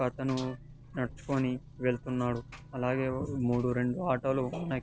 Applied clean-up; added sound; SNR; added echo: none; Engine; 17 dB; none.